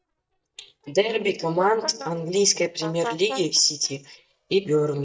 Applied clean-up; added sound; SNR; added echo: neural mask model DeepFilterNet 3.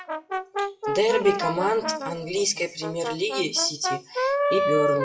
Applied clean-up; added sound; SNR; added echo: classical method WPE with log-MMSE.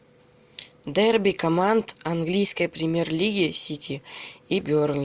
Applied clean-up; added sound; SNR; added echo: none; none; none; none.